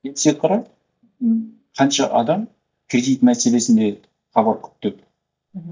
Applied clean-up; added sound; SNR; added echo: neural mask model DeepFilterNet 3.